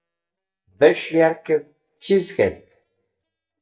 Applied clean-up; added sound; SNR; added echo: neural mask model DeepFilterNet 3.